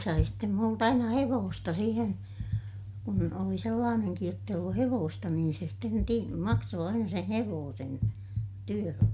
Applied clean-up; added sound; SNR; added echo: none; none; none; none.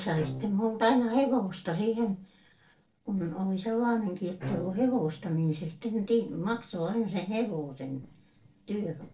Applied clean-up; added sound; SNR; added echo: neural separator model SepFormer DNS4.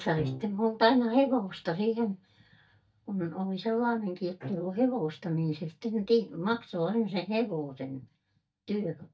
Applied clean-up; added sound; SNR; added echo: neural mask model DeepFilterNet 3.